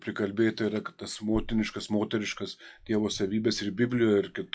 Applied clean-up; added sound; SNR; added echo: classical method log-MMSE.